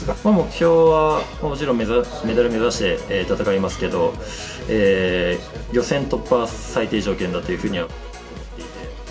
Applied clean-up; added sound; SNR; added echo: none; none; none; reverberation time 0.2 s.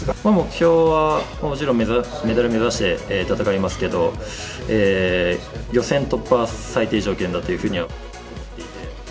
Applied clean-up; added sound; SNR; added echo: none; none; none; none.